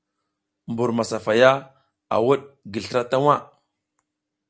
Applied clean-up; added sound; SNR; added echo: none; none; none; none.